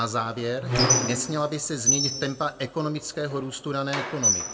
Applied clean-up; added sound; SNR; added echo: none; Squeak; -1 dB; reverberation time 0.7 s.